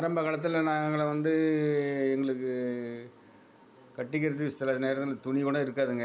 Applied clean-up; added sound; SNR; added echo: none; none; none; none.